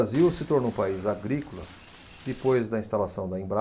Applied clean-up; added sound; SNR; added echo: none; Boat, Water vehicle; 20 dB; none.